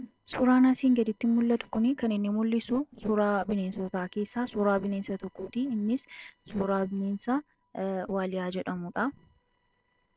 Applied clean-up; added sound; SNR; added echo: neural separator model SepFormer DNS4.